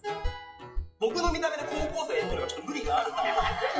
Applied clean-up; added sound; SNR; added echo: classical method WPE with log-MMSE.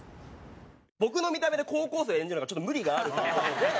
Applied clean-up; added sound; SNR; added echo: none; none; none; none.